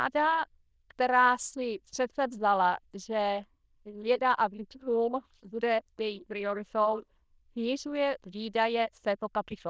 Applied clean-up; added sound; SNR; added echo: neural diffusion model UNIVERSE++.